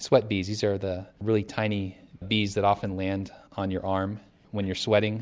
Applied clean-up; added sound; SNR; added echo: none; none; none; none.